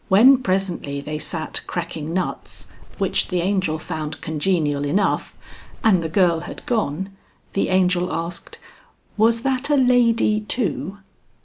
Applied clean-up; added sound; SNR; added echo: none; Bird; 16 dB; none.